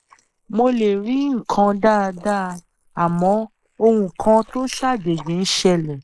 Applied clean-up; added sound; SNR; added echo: neural mask model Resemble Enhance denoiser.